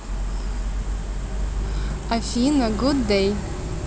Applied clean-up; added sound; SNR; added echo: none; none; none; none.